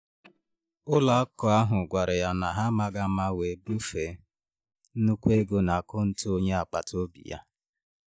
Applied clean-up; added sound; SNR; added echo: neural mask model DeepFilterNet 3.